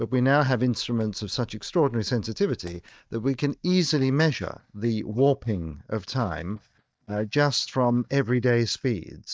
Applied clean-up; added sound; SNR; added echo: neural mask model DeepFilterNet 3.